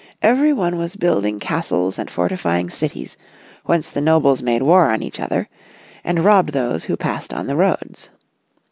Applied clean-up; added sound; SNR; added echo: none; none; none; none.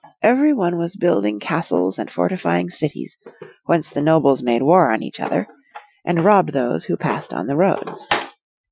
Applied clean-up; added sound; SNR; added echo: classical method Wiener filter.